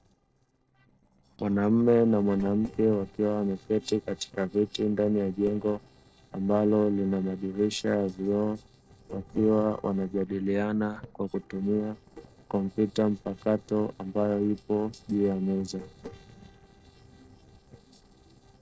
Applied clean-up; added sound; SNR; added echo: neural separator model SepFormer DNS4.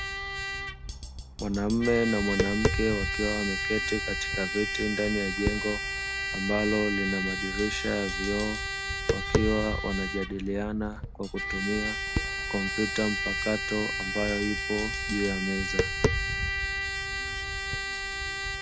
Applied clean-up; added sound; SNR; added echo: none; Tap + Trumpet; 0 dB; none.